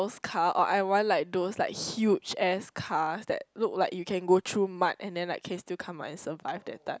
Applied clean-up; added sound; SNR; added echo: none; none; none; none.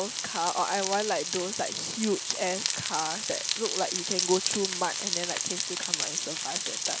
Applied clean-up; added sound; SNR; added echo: none; Frying (food); 0 dB; none.